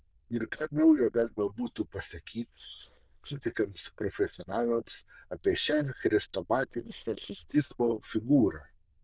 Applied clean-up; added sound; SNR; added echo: neural diffusion model UNIVERSE++.